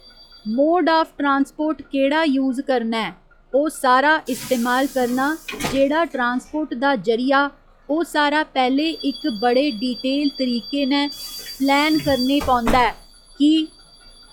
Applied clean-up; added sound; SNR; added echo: classical method log-MMSE.